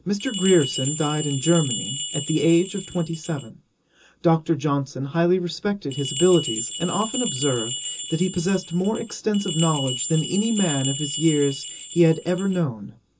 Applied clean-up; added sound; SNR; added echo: none; Bell; 7 dB; reverberation time 0.2 s.